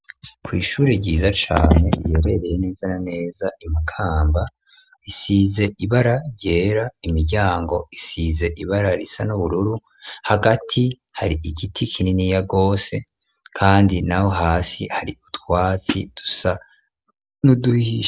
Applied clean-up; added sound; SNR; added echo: none; Hi-hat; 6 dB; none.